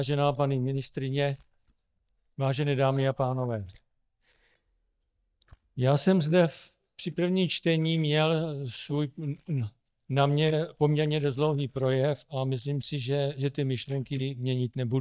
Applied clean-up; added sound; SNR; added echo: neural mask model DeepFilterNet 3.